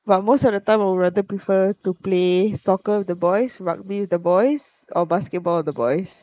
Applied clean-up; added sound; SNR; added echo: neural mask model Resemble Enhance denoiser.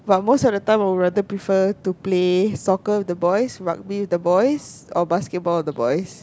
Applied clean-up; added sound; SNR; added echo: none; none; none; none.